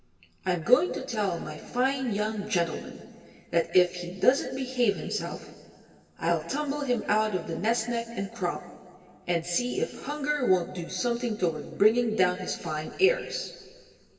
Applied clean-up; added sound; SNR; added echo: none; none; none; reverberation time 2.3 s.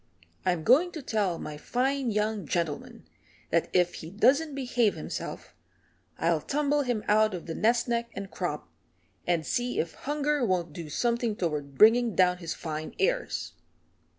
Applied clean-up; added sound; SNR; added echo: none; none; none; none.